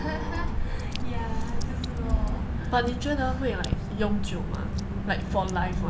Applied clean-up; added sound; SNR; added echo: none; Drip / Water; -4 dB; reverberation time 0.7 s.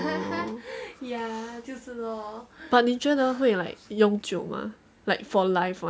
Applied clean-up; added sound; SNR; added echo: none; none; none; none.